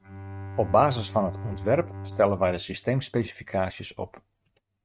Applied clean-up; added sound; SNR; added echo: neural mask model RNNoise.